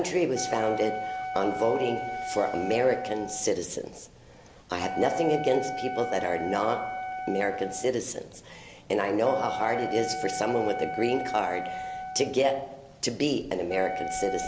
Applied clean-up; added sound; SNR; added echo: none; Wind instrument, woodwind instrument; 7 dB; none.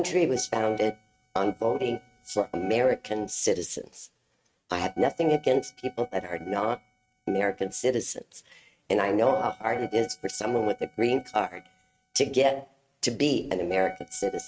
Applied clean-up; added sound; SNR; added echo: neural mask model RNNoise.